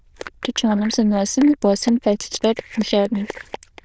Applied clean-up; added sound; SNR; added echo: neural diffusion model UNIVERSE++.